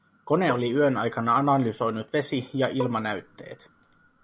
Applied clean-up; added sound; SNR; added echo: none; Bowed string instrument; 14 dB; none.